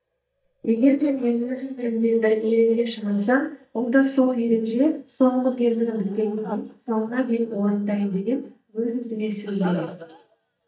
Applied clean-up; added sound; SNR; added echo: neural mask model DeepFilterNet 3.